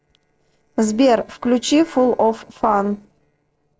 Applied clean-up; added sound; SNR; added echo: neural separator model SepFormer DNS4.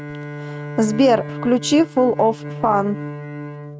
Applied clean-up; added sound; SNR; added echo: neural mask model RNNoise.